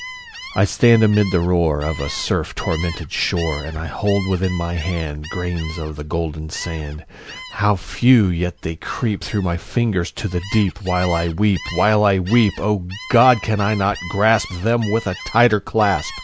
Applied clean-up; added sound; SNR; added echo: none; Gull, seagull; 16 dB; none.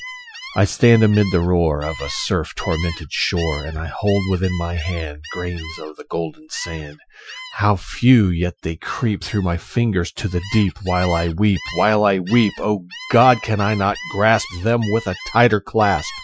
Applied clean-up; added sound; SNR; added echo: classical method Wiener filter.